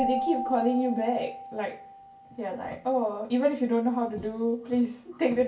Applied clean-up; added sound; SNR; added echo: none; Keyboard (musical); 10 dB; reverberation time 0.2 s.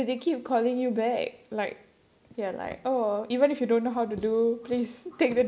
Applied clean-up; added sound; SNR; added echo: none; none; none; none.